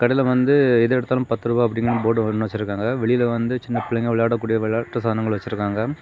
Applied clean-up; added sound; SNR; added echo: none; none; none; none.